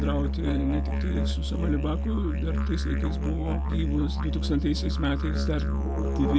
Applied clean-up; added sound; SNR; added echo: none; Musical instrument; -3 dB; none.